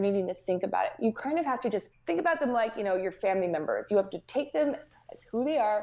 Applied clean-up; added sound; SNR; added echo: none; none; none; none.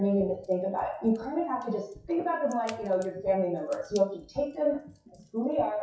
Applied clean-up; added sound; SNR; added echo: classical method WPE with log-MMSE.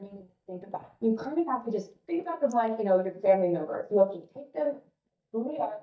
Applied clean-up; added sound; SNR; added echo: neural mask model DeepFilterNet 3.